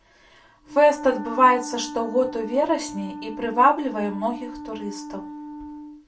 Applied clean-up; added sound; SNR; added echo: none; Wind instrument, woodwind instrument; 12 dB; reverberation time 0.2 s.